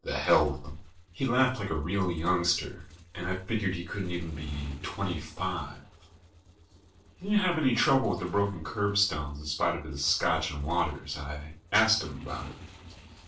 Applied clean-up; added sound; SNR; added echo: neural separator model SepFormer DNS4.